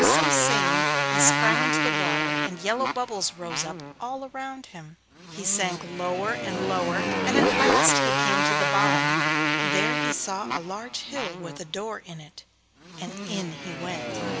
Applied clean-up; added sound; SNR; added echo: none; Motorcycle; -4 dB; none.